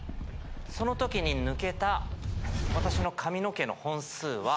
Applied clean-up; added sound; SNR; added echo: none; none; none; none.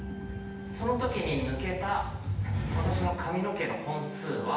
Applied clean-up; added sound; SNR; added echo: none; Organ; 14 dB; reverberation time 0.9 s.